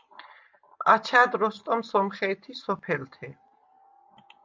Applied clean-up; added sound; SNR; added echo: none; none; none; none.